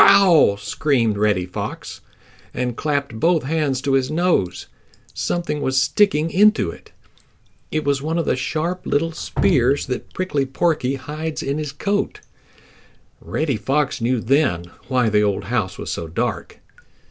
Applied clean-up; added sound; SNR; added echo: none; Drip; 18 dB; none.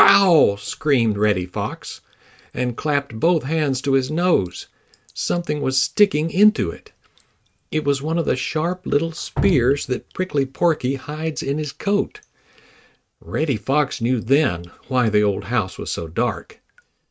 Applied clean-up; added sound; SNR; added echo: neural mask model RNNoise.